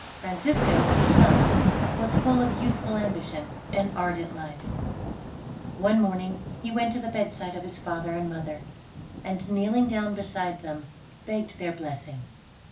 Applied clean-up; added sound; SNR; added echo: none; Thunder / Rain; -1 dB; reverberation time 0.3 s.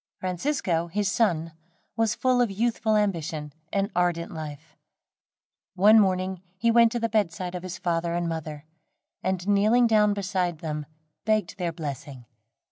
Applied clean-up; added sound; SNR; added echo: none; none; none; none.